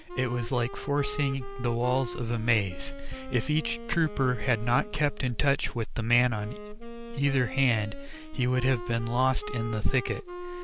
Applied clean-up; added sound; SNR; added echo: none; Wind instrument, woodwind instrument; 14 dB; none.